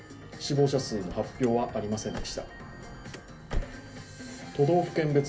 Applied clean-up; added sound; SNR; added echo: none; Car; 11 dB; reverberation time 0.3 s.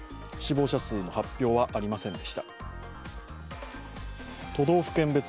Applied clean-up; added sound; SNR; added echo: none; none; none; none.